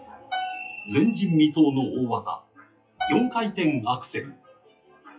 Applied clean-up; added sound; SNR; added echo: classical method WPE with log-MMSE.